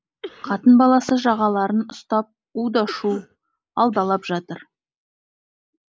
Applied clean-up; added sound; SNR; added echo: neural mask model Resemble Enhance denoiser.